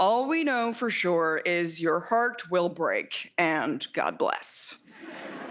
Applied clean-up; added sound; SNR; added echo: none; none; none; none.